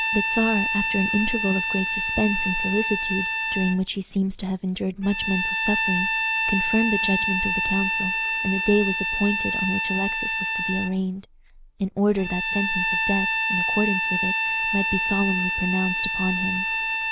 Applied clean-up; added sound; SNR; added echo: none; Bowed string instrument; -1 dB; none.